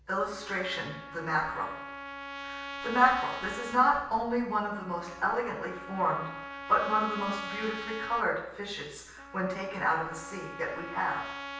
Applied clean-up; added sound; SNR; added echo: none; Trumpet; 11 dB; reverberation time 0.9 s.